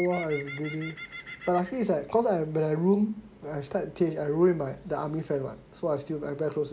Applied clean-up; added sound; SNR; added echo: none; Bird; 18 dB; none.